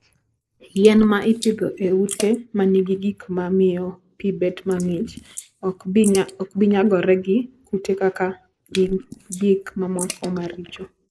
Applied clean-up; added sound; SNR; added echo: neural mask model Resemble Enhance denoiser.